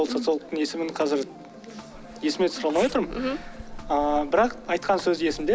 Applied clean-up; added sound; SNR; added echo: none; Telephone + Zipper (clothing); 16 dB; none.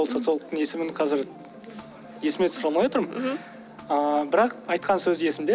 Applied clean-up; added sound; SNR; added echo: none; none; none; none.